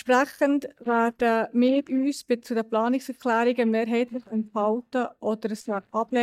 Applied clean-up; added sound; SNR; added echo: neural mask model DeepFilterNet 3.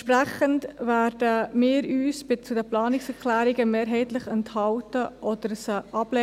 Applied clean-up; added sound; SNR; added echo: none; none; none; none.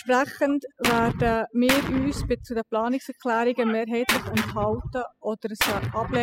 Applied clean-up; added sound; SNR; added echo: classical method spectral subtraction.